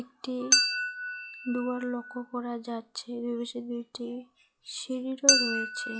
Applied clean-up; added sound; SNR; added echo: classical method log-MMSE.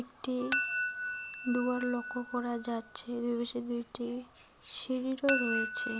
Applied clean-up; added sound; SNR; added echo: none; Chink, clink; -4 dB; none.